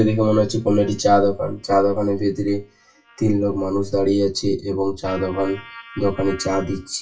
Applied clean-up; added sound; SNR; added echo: classical method WPE with log-MMSE.